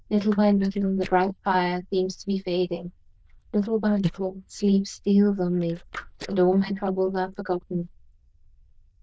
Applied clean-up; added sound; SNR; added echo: neural diffusion model UNIVERSE++.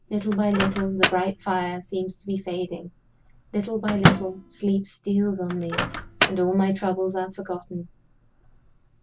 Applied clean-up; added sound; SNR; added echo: none; Microwave oven; 3 dB; none.